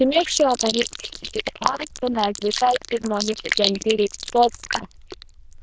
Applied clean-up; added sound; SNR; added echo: neural diffusion model UNIVERSE++.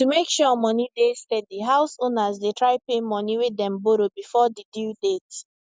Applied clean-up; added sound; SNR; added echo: none; none; none; none.